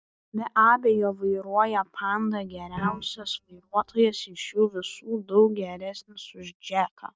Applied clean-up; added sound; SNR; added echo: neural mask model DeepFilterNet 3.